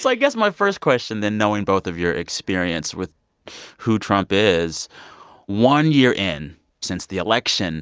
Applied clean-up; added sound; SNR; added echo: none; none; none; none.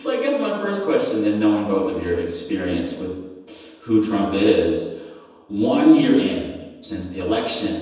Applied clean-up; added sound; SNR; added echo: none; none; none; reverberation time 1.1 s.